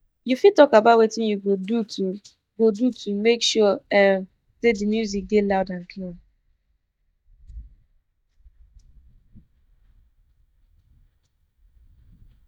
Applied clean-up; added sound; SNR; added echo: neural mask model DeepFilterNet 3.